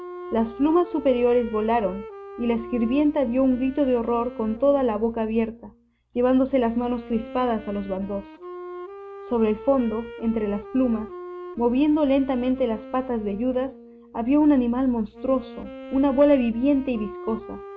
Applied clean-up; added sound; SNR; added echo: none; Wind instrument, woodwind instrument; 16 dB; none.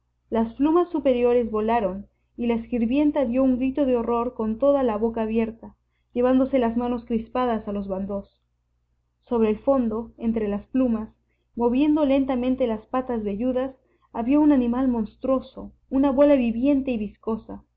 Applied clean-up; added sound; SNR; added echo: none; none; none; none.